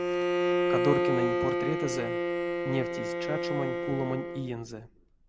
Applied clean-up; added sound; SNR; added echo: none; Bowed string instrument; -4 dB; none.